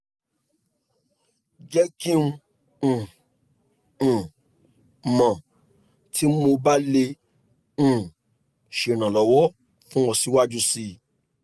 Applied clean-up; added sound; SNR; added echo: none; none; none; none.